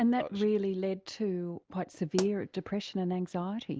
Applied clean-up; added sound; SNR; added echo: none; Explosion; 15 dB; none.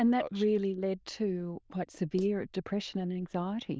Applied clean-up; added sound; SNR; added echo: neural diffusion model UNIVERSE++.